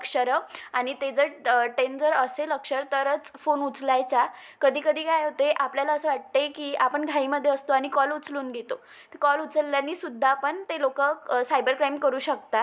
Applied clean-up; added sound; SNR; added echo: none; none; none; none.